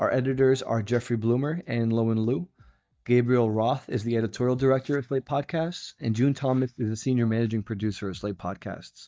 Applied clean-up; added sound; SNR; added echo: neural mask model DeepFilterNet 3.